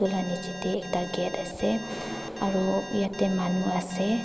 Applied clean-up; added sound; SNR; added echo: none; Alarm; 13 dB; none.